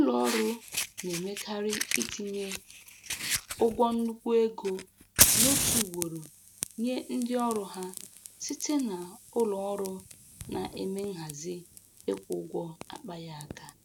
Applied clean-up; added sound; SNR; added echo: none; Fire; 2 dB; none.